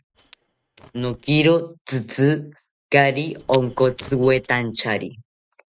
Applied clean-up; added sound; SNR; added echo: neural mask model RNNoise.